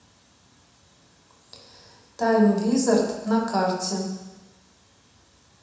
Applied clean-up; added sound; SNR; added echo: none; none; none; reverberation time 1.0 s.